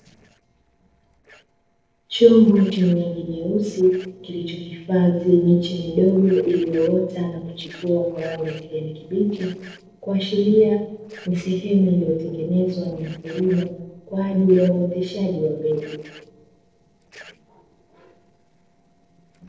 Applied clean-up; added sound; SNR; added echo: neural separator model SepFormer DNS4.